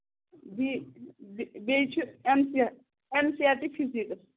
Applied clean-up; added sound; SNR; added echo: none; none; none; none.